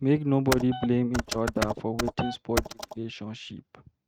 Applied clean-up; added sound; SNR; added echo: neural mask model RNNoise.